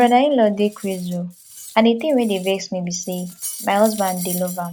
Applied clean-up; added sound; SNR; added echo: none; Cutlery, silverware; 16 dB; none.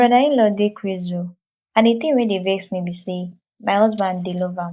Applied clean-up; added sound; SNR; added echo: neural mask model Resemble Enhance denoiser.